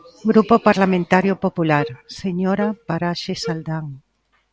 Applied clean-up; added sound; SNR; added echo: none; Wind instrument, woodwind instrument; 13 dB; none.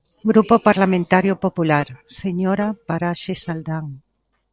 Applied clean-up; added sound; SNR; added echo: neural separator model SepFormer DNS4.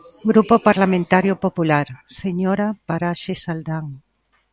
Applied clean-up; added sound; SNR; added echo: none; none; none; none.